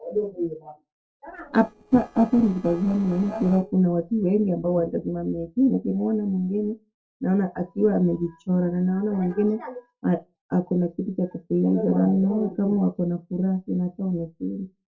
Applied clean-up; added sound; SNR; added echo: neural separator model SepFormer DNS4.